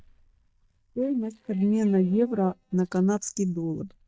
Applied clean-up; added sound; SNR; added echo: neural mask model DeepFilterNet 3.